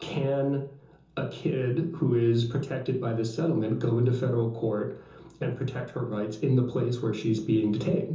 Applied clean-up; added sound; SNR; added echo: none; none; none; reverberation time 0.6 s.